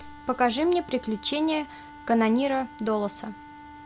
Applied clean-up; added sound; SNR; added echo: none; Wind instrument, woodwind instrument; 19 dB; none.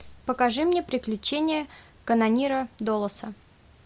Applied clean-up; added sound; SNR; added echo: none; none; none; none.